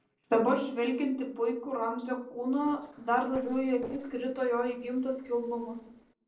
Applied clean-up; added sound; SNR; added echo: neural separator model SepFormer DNS4.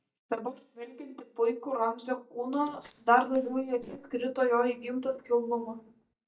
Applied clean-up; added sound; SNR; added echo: neural mask model DeepFilterNet 3.